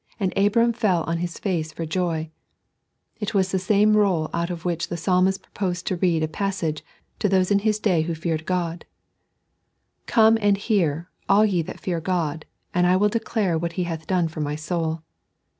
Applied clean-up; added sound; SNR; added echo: none; none; none; none.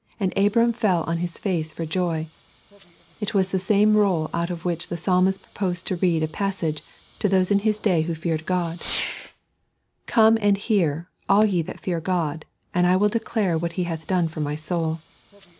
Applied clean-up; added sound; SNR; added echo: none; Fireworks; 20 dB; none.